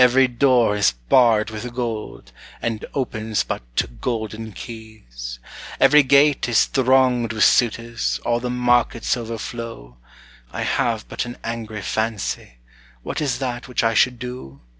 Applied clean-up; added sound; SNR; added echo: none; Bass drum; 14 dB; none.